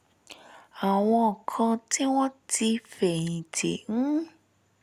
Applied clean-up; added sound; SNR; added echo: none; none; none; none.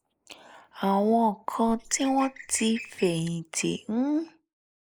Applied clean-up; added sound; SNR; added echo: neural mask model Resemble Enhance denoiser.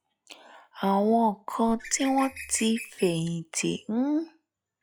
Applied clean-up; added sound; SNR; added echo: classical method log-MMSE.